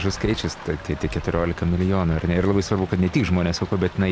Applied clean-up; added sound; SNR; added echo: none; Rain; 15 dB; none.